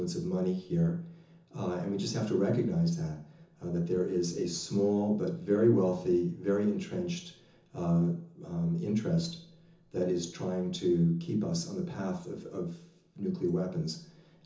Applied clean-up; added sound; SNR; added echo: none; none; none; reverberation time 0.6 s.